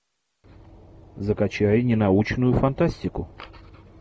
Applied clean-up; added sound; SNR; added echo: none; none; none; none.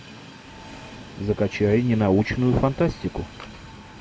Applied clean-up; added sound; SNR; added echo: none; Train; 18 dB; none.